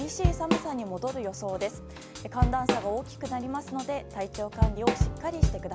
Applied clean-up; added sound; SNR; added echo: none; Drum / Drum kit; -2 dB; none.